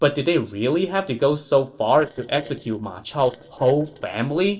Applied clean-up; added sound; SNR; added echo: neural separator model SepFormer DNS4.